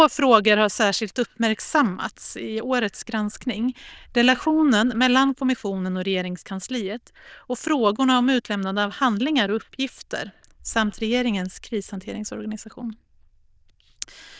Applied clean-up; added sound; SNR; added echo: neural diffusion model UNIVERSE++.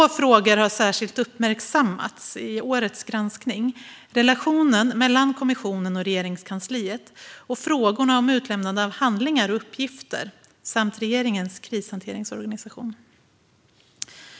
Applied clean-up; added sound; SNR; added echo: none; none; none; none.